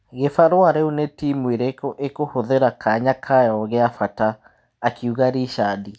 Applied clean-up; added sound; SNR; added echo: none; none; none; none.